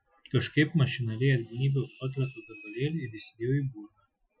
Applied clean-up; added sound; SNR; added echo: classical method Wiener filter.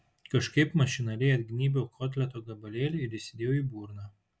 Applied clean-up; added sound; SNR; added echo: none; none; none; none.